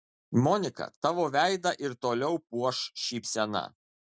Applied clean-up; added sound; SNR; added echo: none; none; none; none.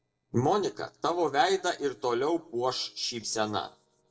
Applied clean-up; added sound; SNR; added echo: neural separator model SepFormer DNS4.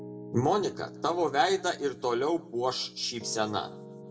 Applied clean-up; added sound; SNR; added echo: none; Piano; 15 dB; reverberation time 0.4 s.